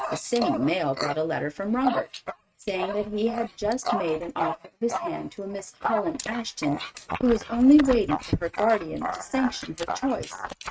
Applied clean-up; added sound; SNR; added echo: neural mask model RNNoise.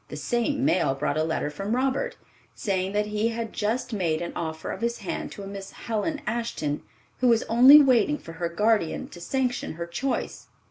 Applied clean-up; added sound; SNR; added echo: none; none; none; none.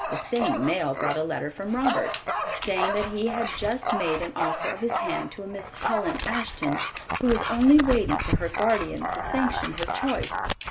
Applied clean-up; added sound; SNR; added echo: none; Dog; 3 dB; none.